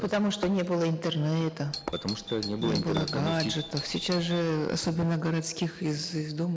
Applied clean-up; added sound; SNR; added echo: none; Doorbell + Tap / Hammer; 11 dB; none.